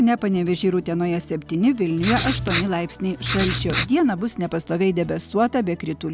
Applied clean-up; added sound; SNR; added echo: none; Writing; 0 dB; none.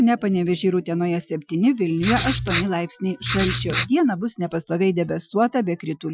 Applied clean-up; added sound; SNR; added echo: classical method Wiener filter.